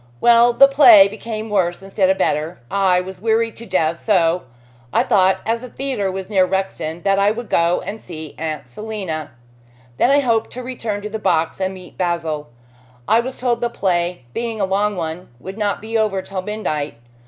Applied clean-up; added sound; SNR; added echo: none; none; none; none.